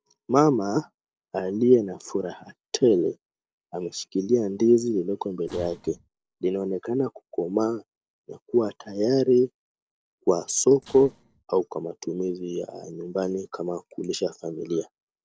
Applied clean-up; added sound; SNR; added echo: neural separator model SepFormer DNS4.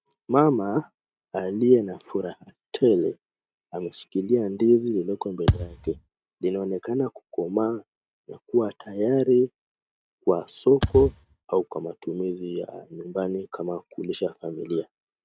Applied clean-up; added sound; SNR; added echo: neural mask model RNNoise.